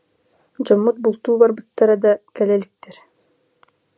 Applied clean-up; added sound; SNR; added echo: none; none; none; none.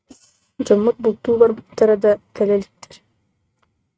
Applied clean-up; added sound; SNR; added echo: neural mask model RNNoise.